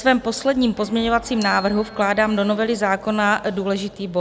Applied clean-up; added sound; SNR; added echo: none; Glockenspiel + Guitar; 20 dB; none.